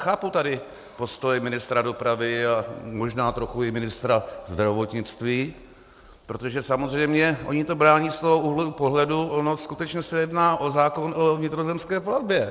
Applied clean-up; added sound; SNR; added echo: none; none; none; none.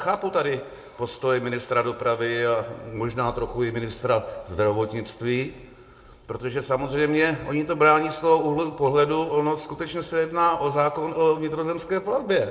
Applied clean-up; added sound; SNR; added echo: none; none; none; reverberation time 1.9 s.